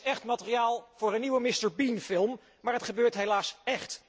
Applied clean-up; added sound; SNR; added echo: none; none; none; none.